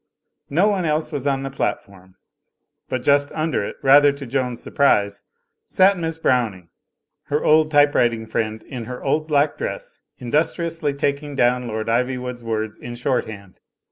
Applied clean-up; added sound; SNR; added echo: none; none; none; none.